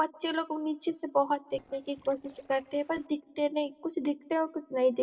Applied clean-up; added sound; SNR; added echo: neural separator model SepFormer DNS4.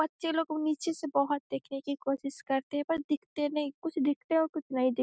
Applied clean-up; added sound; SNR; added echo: none; none; none; none.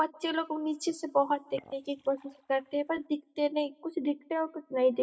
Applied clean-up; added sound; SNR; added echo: neural mask model DeepFilterNet 3.